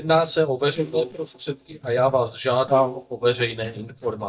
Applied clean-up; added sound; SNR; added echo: neural mask model DeepFilterNet 3.